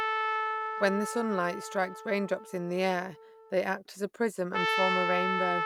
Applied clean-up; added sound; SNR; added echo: none; Trumpet; 2 dB; none.